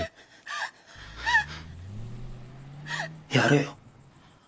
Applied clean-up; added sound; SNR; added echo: none; Vehicle; 12 dB; none.